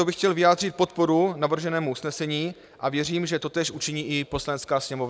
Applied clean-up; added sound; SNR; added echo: none; none; none; none.